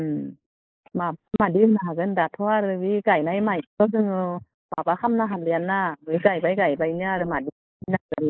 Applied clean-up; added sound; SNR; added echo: neural mask model Resemble Enhance denoiser.